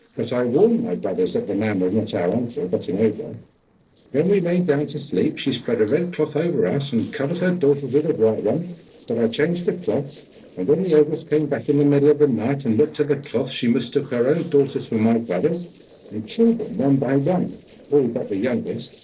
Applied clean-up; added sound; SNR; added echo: neural separator model SepFormer DNS4.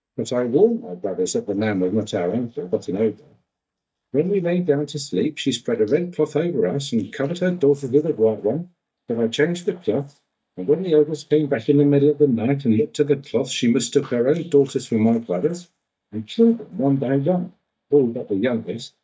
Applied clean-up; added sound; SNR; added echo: neural mask model DeepFilterNet 3.